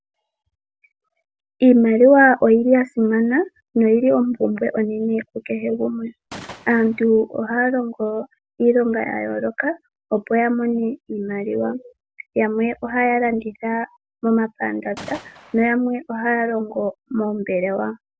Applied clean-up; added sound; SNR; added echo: none; Gunshot, gunfire; 18 dB; none.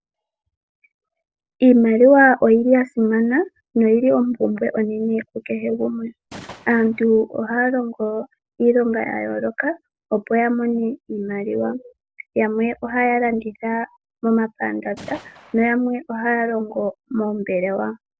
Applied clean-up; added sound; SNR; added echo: neural separator model SepFormer DNS4.